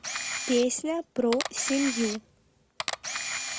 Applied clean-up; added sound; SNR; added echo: none; Camera; 5 dB; none.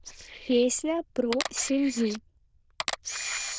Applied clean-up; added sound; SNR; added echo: neural diffusion model UNIVERSE++.